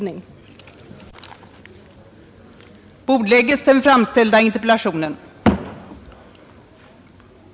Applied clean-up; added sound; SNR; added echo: none; none; none; none.